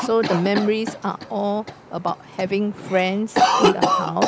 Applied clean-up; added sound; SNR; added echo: none; Cough; 1 dB; none.